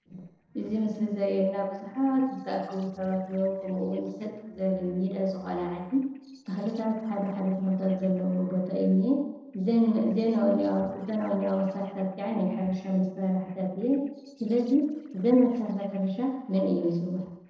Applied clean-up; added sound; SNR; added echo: neural separator model SepFormer DNS4.